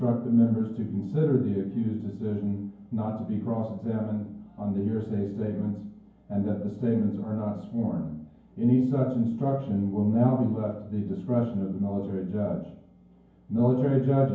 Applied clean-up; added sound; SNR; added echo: none; none; none; reverberation time 0.9 s.